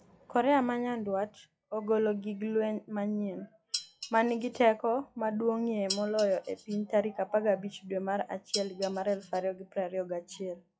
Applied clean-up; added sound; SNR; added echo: classical method log-MMSE.